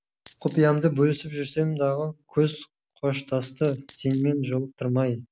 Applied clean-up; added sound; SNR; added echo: none; Coin (dropping); 18 dB; none.